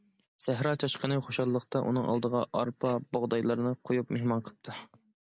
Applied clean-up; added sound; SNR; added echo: none; none; none; none.